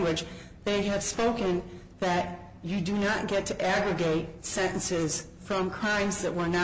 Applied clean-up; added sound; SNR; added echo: none; none; none; none.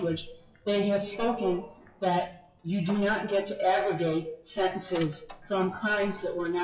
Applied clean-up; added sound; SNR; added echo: classical method WPE with log-MMSE.